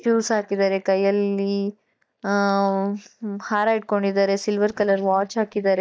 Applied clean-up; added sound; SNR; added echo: neural mask model DeepFilterNet 3.